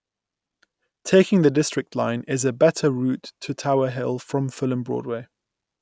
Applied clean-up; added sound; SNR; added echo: none; none; none; none.